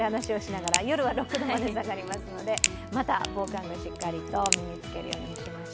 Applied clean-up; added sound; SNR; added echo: none; Crack; 5 dB; none.